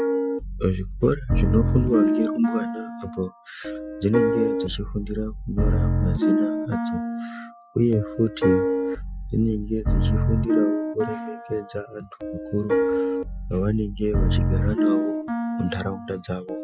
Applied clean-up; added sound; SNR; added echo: classical method Wiener filter.